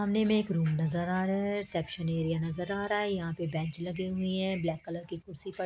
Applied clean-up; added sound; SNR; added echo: none; none; none; none.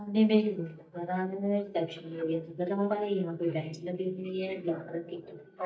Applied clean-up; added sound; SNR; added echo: neural mask model DeepFilterNet 3.